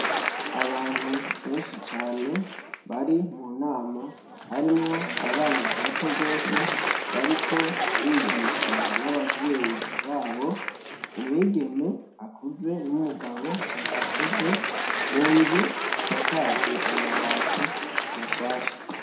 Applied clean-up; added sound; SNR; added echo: none; Applause; 0 dB; reverberation time 0.6 s.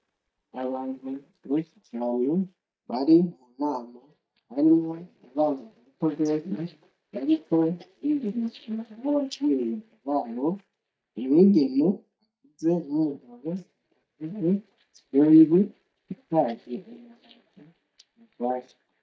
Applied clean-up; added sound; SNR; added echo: neural mask model DeepFilterNet 3.